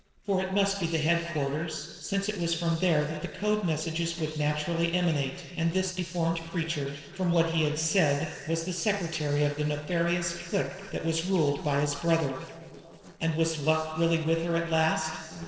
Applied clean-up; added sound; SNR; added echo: neural separator model SepFormer DNS4.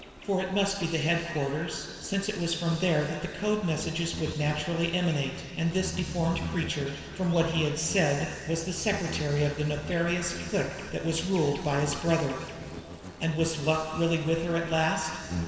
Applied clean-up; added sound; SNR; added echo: none; Insect; 12 dB; reverberation time 2.2 s.